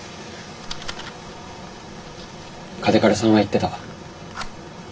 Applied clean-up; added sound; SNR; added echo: none; Fire; 16 dB; reverberation time 0.2 s.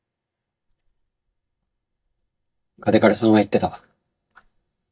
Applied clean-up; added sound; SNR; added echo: neural mask model DeepFilterNet 3.